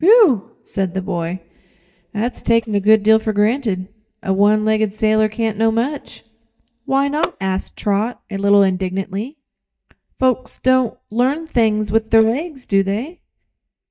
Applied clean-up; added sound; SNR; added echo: neural mask model DeepFilterNet 3.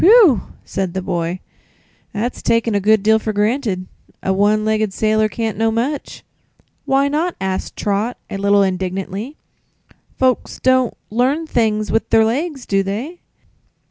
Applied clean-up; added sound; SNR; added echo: none; none; none; none.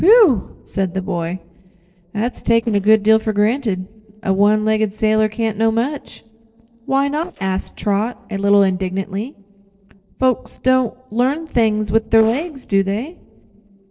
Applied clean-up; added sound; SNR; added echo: neural separator model SepFormer DNS4.